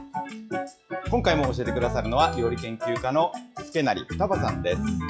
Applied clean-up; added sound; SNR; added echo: classical method log-MMSE.